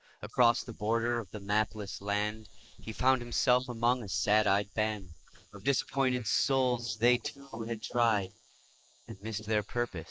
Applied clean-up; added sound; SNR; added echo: neural mask model Resemble Enhance denoiser.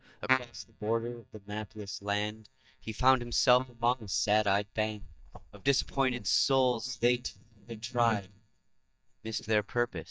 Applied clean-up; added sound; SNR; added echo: neural mask model DeepFilterNet 3.